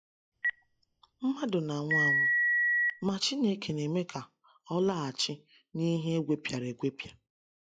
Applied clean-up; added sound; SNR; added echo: classical method log-MMSE.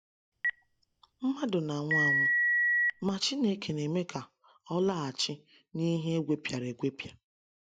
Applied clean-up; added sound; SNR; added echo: none; Telephone; -3 dB; none.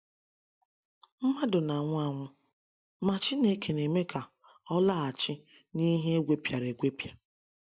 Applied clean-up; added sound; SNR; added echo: none; none; none; none.